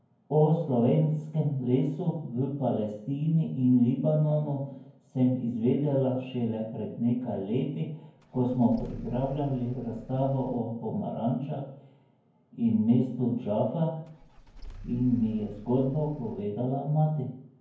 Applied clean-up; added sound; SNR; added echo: none; Engine starting / Car; 19 dB; reverberation time 0.9 s.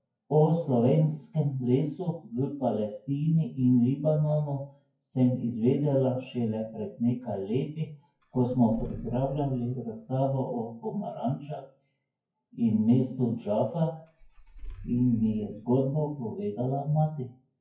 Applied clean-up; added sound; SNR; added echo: classical method WPE with log-MMSE.